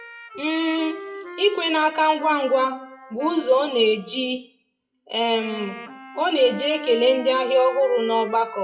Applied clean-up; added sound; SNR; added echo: classical method WPE with log-MMSE.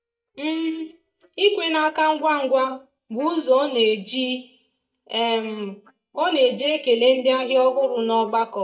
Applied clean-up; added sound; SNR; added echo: neural mask model DeepFilterNet 3.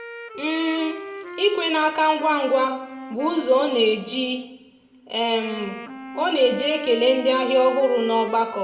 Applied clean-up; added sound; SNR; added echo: none; Wind instrument, woodwind instrument; 13 dB; reverberation time 0.8 s.